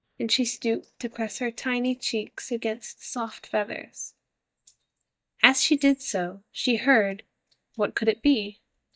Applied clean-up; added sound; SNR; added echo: neural mask model DeepFilterNet 3.